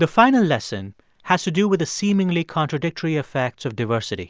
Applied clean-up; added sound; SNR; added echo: none; none; none; none.